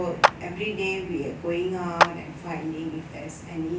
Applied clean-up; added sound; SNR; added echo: none; Clapping; -2 dB; none.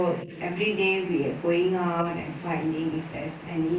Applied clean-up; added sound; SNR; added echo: neural mask model Resemble Enhance denoiser.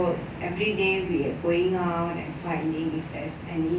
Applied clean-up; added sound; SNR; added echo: none; none; none; none.